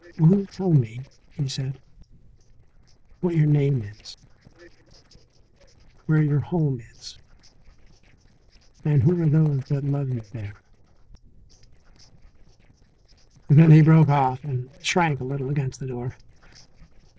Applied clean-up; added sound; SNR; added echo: neural separator model SepFormer DNS4.